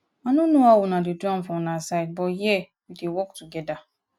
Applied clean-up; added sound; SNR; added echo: none; none; none; none.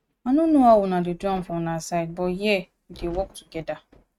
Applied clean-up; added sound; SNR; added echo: neural mask model RNNoise.